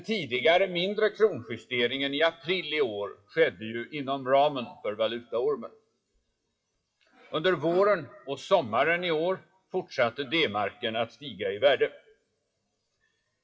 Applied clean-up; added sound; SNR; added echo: classical method WPE with log-MMSE.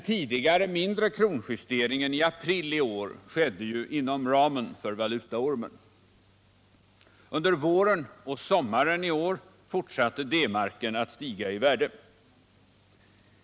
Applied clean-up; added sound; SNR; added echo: none; none; none; none.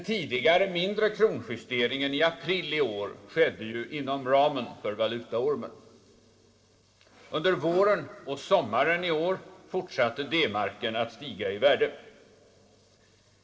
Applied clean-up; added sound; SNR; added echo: neural separator model SepFormer DNS4.